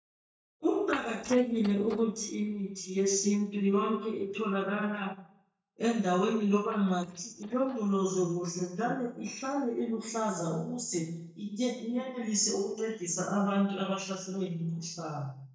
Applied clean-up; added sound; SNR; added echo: neural mask model DeepFilterNet 3.